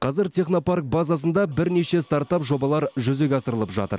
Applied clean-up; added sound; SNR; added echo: none; none; none; none.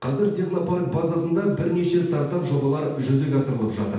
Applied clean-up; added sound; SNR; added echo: none; none; none; reverberation time 0.8 s.